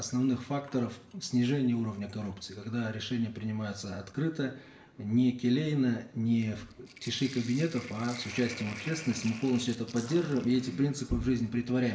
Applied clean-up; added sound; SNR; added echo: none; Sink (filling or washing); 19 dB; reverberation time 0.5 s.